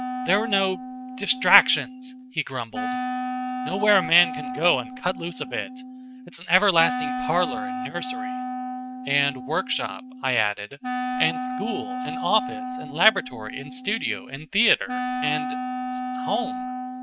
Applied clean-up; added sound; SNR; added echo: neural mask model RNNoise.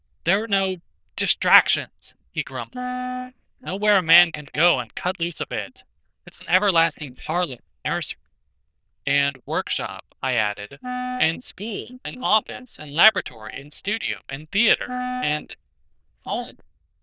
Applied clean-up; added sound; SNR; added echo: neural diffusion model UNIVERSE++.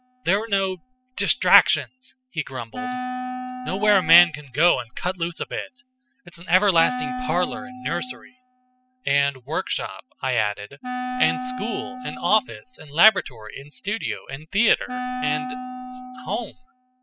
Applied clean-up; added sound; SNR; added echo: classical method spectral subtraction.